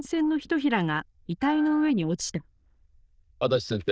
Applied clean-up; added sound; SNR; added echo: neural diffusion model UNIVERSE++.